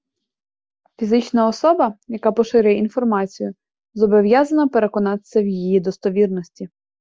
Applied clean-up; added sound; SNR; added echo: none; none; none; none.